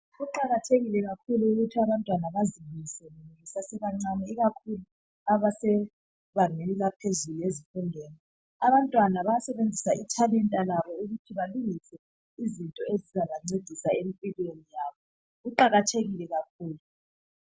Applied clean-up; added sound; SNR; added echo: none; none; none; none.